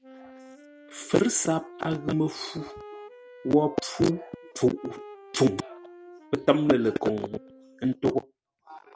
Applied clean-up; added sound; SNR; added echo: none; Wind instrument, woodwind instrument; 20 dB; none.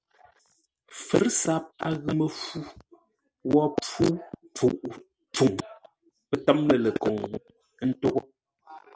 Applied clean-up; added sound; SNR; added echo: none; none; none; none.